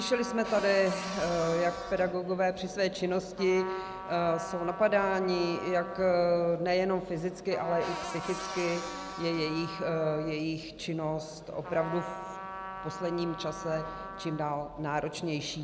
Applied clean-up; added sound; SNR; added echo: none; Cupboard open or close / Door + Trumpet; 11 dB; none.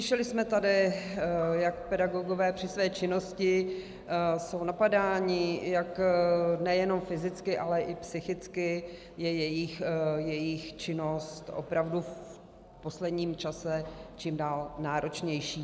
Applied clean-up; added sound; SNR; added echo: none; none; none; none.